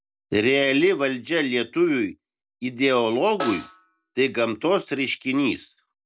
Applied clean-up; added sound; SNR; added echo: none; Snare drum; 13 dB; none.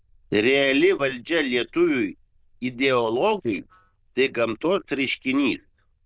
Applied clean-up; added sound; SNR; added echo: neural diffusion model UNIVERSE++.